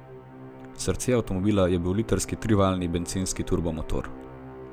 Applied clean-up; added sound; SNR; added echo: none; Musical instrument; 16 dB; none.